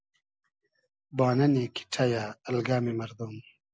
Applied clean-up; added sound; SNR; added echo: none; none; none; none.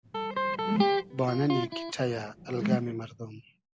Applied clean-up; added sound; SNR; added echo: none; Electric guitar + Whoosh, swoosh, swish; -1 dB; none.